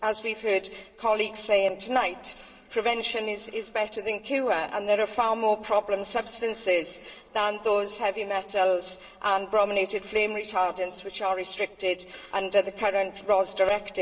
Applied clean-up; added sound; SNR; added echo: none; none; none; reverberation time 2.7 s.